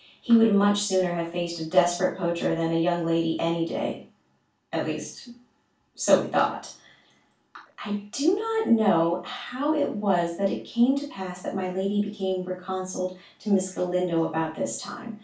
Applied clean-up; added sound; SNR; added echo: none; none; none; reverberation time 0.3 s.